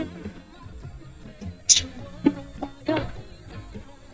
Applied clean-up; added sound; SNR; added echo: neural mask model DeepFilterNet 3.